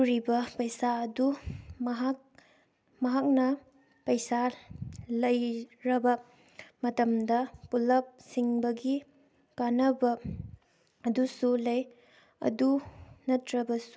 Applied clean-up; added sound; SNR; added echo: none; none; none; none.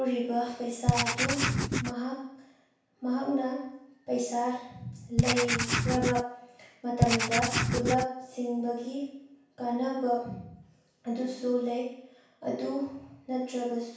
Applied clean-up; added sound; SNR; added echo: none; Writing; -4 dB; reverberation time 0.7 s.